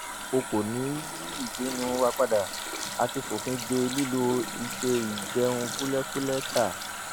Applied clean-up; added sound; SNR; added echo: none; Water tap, faucet; 6 dB; none.